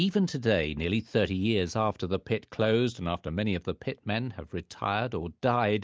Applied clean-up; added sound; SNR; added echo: none; none; none; none.